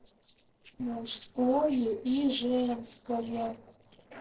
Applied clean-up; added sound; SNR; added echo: neural separator model SepFormer DNS4.